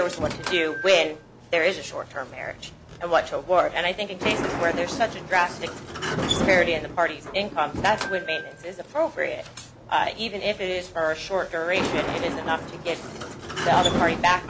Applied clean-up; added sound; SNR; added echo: none; Sliding door; 6 dB; none.